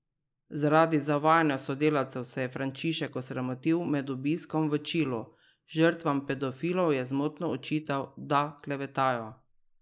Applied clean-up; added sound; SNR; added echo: neural mask model Resemble Enhance denoiser.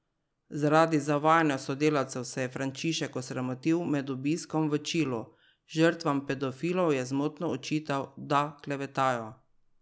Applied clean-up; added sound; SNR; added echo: none; none; none; none.